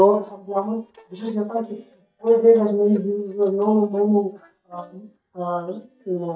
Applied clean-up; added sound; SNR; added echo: neural mask model DeepFilterNet 3.